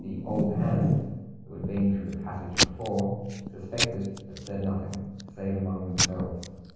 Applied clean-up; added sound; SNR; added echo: none; Packing tape, duct tape / Tearing; 0 dB; reverberation time 1.3 s.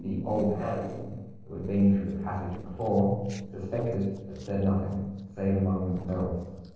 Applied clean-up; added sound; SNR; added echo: neural separator model SepFormer DNS4.